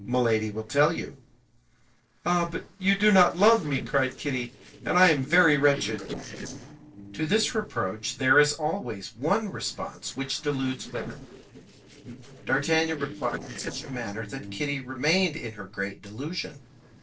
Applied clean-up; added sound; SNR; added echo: neural separator model SepFormer DNS4.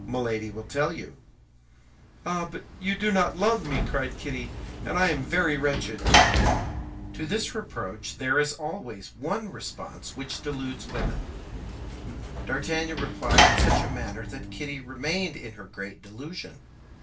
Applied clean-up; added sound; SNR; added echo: none; Sliding door / Slam; -1 dB; reverberation time 0.2 s.